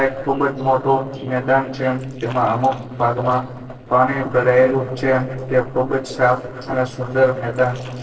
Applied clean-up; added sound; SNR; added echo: neural separator model SepFormer DNS4.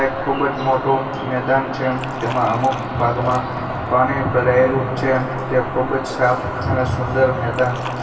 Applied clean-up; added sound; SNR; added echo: none; Liquid; 19 dB; reverberation time 2.5 s.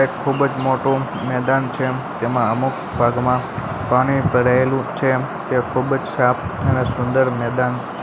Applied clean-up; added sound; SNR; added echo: none; none; none; none.